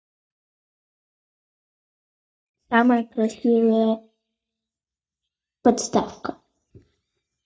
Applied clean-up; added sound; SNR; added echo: neural mask model DeepFilterNet 3.